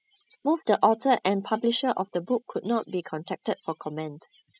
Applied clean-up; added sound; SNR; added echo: classical method spectral subtraction.